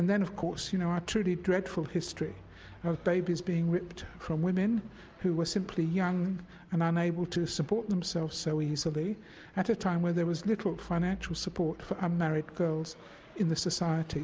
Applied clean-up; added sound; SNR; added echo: none; none; none; none.